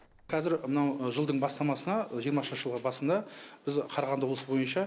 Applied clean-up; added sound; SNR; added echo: none; none; none; none.